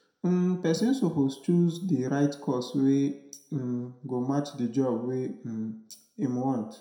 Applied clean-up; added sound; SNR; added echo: none; none; none; reverberation time 0.5 s.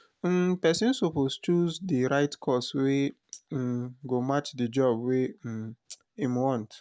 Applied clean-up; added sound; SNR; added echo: none; none; none; none.